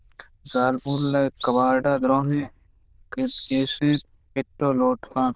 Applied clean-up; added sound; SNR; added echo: neural diffusion model UNIVERSE++.